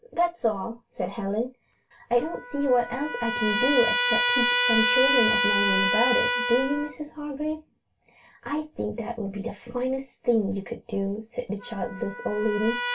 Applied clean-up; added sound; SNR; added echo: none; Trumpet; 1 dB; reverberation time 0.2 s.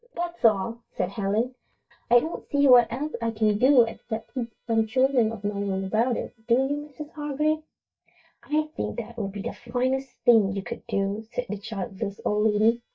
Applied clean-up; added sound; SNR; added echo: neural mask model DeepFilterNet 3.